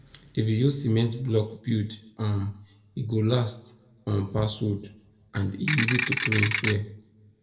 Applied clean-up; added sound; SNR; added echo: none; Ratchet, pawl / Percussion; 0 dB; reverberation time 0.6 s.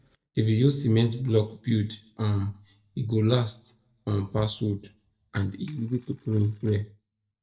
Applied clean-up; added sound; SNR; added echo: neural mask model DeepFilterNet 3.